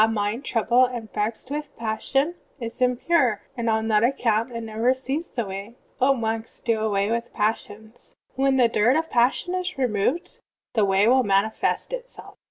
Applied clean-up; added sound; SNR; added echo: none; none; none; none.